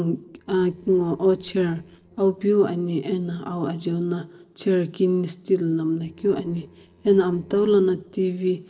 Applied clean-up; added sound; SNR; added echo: neural separator model SepFormer DNS4.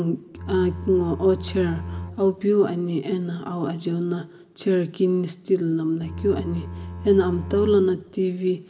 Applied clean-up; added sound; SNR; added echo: none; Bowed string instrument; 10 dB; reverberation time 1.2 s.